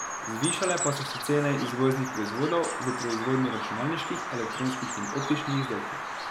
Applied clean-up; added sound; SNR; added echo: none; Bird vocalization, bird call, bird song; 4 dB; none.